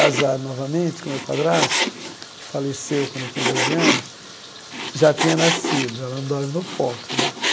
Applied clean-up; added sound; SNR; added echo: none; Frying (food); 2 dB; none.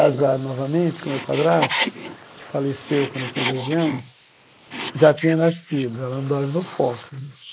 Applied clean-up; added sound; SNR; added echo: neural mask model Resemble Enhance denoiser.